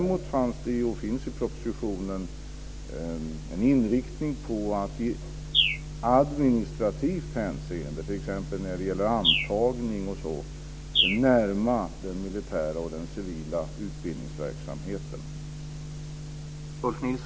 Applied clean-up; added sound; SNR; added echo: none; Bird; 2 dB; none.